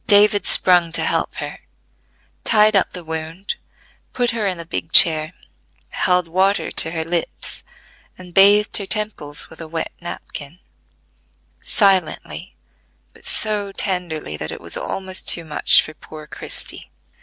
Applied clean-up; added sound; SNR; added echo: none; none; none; none.